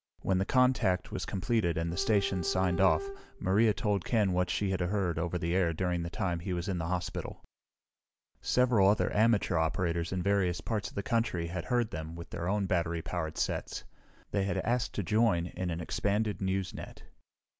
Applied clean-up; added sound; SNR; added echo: none; Bowed string instrument; 11 dB; none.